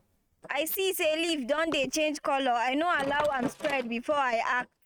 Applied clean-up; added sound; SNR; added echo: neural mask model RNNoise.